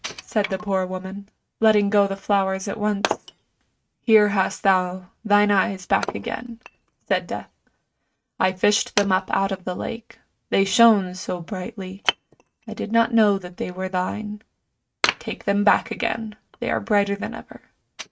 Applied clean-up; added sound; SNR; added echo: neural mask model RNNoise.